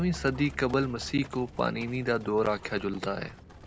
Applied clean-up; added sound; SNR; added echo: none; Livestock, farm animals, working animals + Bowed string instrument; 16 dB; none.